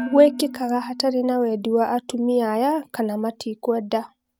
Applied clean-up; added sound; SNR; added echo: neural mask model RNNoise.